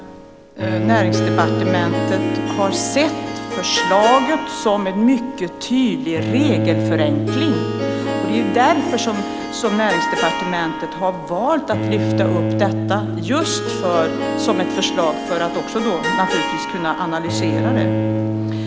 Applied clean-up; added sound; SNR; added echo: none; Bowed string instrument + Harp; 0 dB; none.